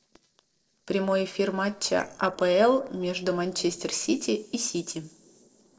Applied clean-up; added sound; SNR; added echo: neural separator model SepFormer DNS4.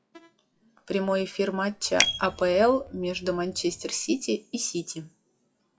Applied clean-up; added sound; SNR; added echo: classical method WPE with log-MMSE.